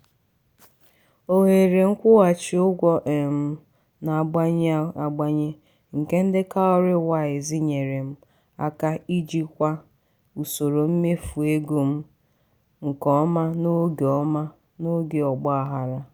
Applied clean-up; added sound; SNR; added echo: none; none; none; none.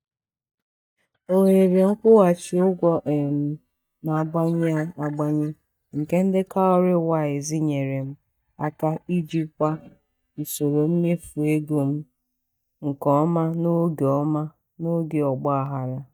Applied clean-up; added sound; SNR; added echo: neural mask model DeepFilterNet 3.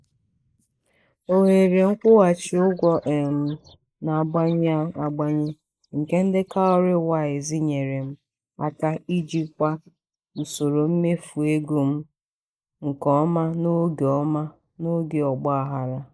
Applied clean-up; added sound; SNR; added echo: neural mask model Resemble Enhance denoiser.